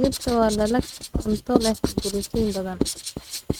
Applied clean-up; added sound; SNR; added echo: neural mask model RNNoise.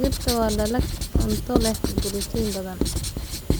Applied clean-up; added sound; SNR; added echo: none; Writing; -2 dB; none.